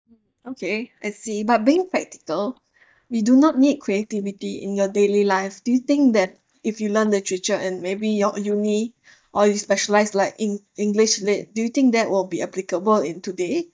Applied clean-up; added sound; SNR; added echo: neural mask model DeepFilterNet 3.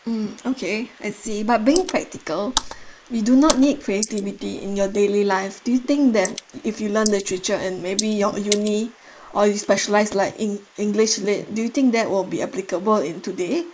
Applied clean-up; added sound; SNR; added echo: neural mask model Resemble Enhance denoiser.